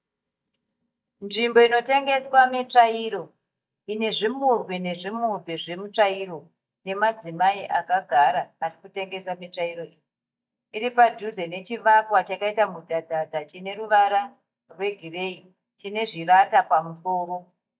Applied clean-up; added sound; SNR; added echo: neural mask model DeepFilterNet 3.